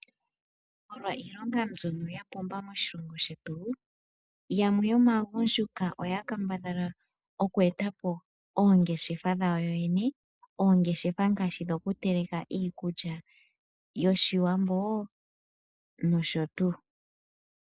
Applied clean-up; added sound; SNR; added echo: neural mask model Resemble Enhance denoiser.